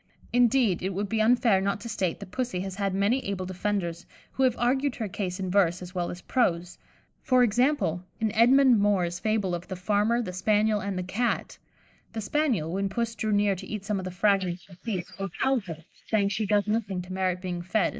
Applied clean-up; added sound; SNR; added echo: neural mask model Resemble Enhance denoiser.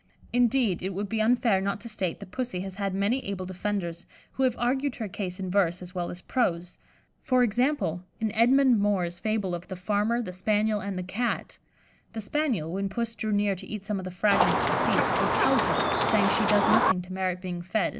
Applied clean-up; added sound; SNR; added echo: none; Chicken, rooster; -3 dB; none.